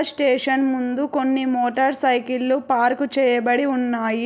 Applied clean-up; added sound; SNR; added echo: none; none; none; none.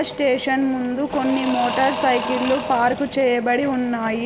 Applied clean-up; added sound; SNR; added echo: none; Engine / Drill / Mechanisms; 9 dB; none.